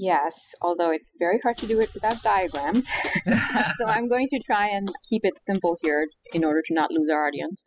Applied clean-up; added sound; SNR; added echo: classical method spectral subtraction.